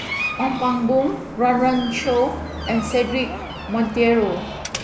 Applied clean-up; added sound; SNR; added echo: none; Door; 9 dB; none.